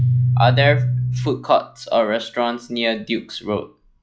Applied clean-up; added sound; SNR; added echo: classical method log-MMSE.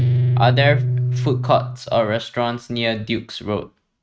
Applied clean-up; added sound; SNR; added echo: neural mask model RNNoise.